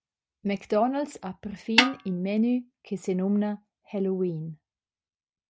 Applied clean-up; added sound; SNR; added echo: none; Snare drum; -3 dB; none.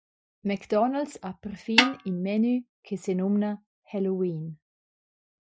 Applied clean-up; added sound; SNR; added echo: classical method Wiener filter.